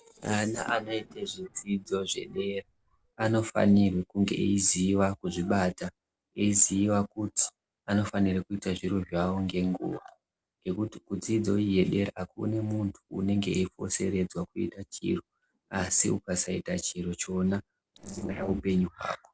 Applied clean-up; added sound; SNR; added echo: neural separator model SepFormer DNS4.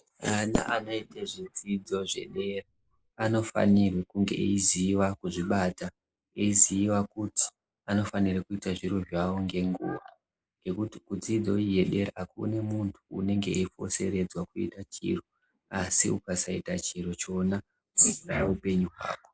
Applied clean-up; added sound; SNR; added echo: neural mask model Resemble Enhance denoiser.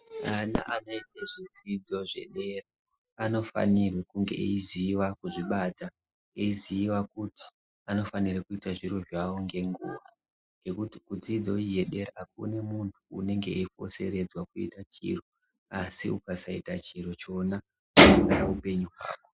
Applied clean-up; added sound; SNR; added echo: classical method spectral subtraction.